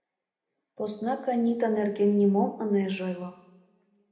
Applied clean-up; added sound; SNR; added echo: none; none; none; reverberation time 0.8 s.